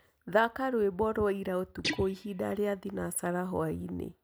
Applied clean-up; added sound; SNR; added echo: none; Guitar; 9 dB; none.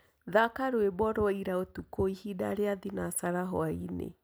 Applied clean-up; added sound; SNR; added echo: none; none; none; none.